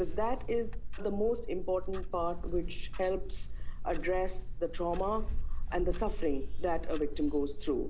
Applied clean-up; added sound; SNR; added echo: none; Clock; -2 dB; none.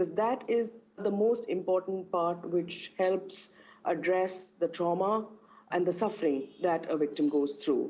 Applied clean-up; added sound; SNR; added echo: none; none; none; none.